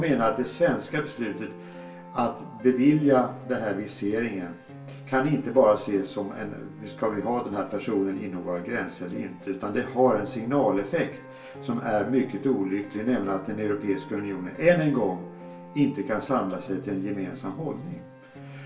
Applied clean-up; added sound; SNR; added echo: none; Piano; 17 dB; reverberation time 0.3 s.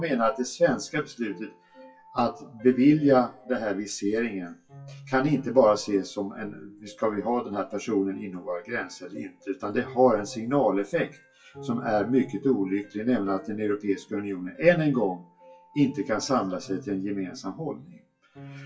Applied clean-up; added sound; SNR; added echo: classical method WPE with log-MMSE.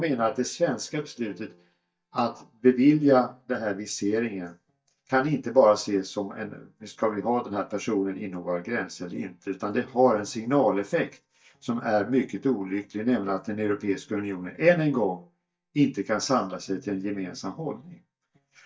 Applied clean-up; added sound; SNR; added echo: neural mask model DeepFilterNet 3.